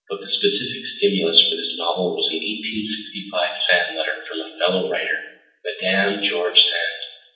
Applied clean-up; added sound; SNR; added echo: none; none; none; reverberation time 0.7 s.